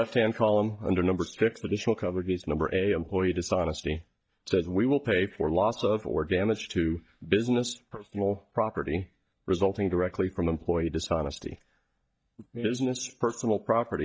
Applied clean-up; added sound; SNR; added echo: neural mask model DeepFilterNet 3.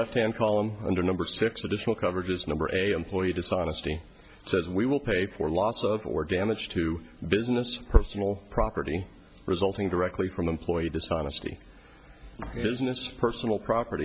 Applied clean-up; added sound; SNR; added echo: none; none; none; none.